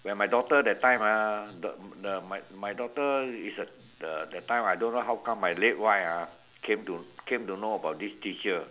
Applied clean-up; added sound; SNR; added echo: none; none; none; none.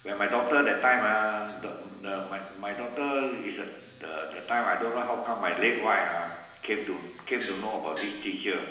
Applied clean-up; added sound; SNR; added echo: none; Gong; 12 dB; reverberation time 1.0 s.